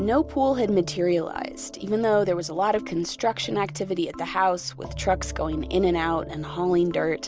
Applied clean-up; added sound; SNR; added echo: none; none; none; none.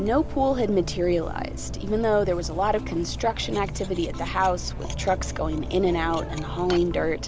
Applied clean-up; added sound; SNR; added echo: none; Cutlery, silverware; 8 dB; none.